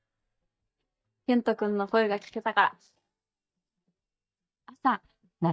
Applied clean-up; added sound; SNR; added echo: neural mask model DeepFilterNet 3.